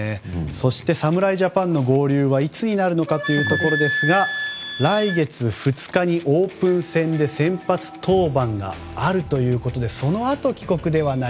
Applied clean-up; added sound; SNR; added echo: none; Wind instrument, woodwind instrument; 7 dB; none.